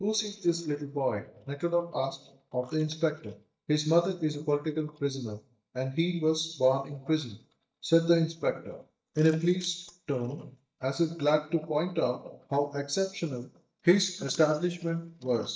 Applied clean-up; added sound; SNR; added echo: neural mask model DeepFilterNet 3.